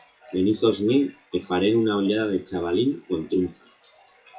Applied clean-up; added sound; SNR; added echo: classical method WPE with log-MMSE.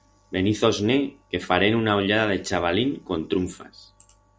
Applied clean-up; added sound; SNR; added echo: none; none; none; none.